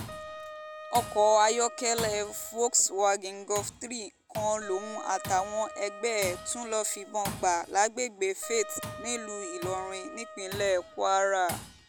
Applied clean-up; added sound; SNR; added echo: none; Wind instrument, woodwind instrument + Tools; 12 dB; none.